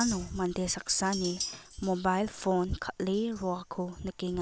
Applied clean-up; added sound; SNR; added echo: none; Chink, clink; 13 dB; none.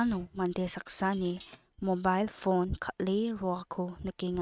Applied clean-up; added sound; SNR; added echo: neural mask model RNNoise.